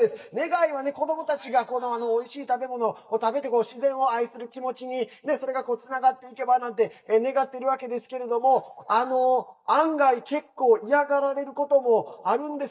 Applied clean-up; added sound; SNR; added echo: neural mask model DeepFilterNet 3.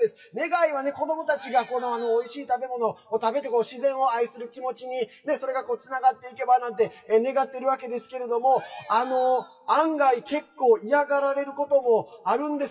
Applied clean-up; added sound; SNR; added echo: classical method WPE with log-MMSE.